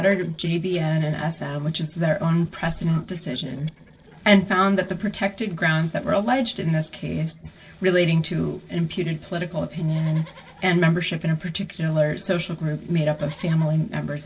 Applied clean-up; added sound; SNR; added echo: neural separator model SepFormer DNS4.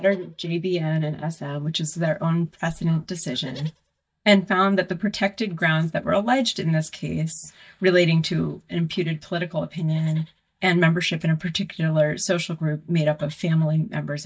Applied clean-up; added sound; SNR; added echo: neural mask model DeepFilterNet 3.